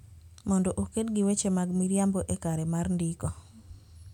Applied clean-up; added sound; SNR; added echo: none; none; none; none.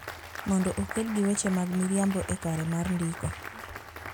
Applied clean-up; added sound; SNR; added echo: none; Applause; 12 dB; none.